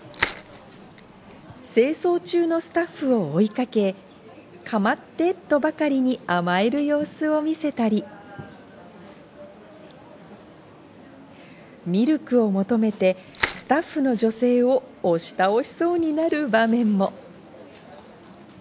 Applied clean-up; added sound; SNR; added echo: none; Crushing; 8 dB; none.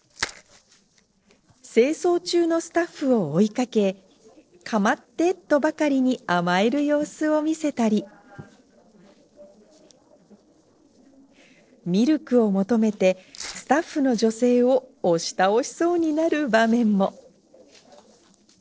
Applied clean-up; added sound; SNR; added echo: neural separator model SepFormer DNS4.